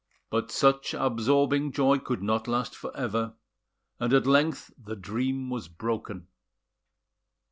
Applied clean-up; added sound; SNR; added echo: none; none; none; none.